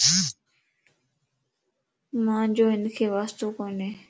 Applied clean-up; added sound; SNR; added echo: none; none; none; none.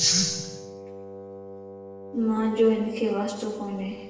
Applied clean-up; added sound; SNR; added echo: none; Wind instrument, woodwind instrument; 14 dB; reverberation time 1.0 s.